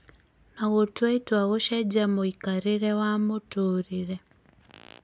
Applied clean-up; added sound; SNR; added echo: none; none; none; none.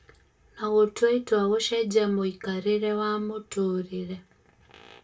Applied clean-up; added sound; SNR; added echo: none; none; none; reverberation time 0.2 s.